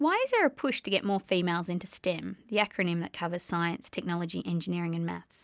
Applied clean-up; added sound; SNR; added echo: none; none; none; none.